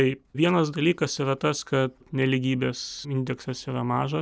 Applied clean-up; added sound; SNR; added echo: none; none; none; none.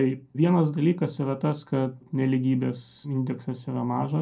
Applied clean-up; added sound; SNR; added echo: none; none; none; reverberation time 0.2 s.